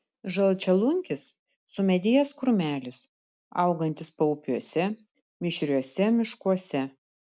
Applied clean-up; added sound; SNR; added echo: none; none; none; none.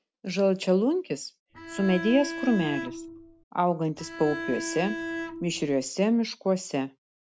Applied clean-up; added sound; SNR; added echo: none; Bowed string instrument; 8 dB; none.